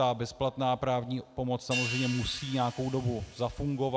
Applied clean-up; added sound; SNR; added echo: none; Hi-hat; 12 dB; none.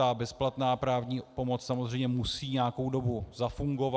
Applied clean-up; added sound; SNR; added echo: none; none; none; none.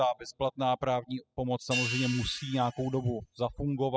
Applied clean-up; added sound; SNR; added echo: classical method spectral subtraction.